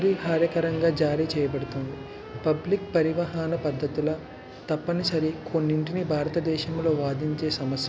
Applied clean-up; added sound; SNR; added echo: none; Wind instrument, woodwind instrument; 20 dB; none.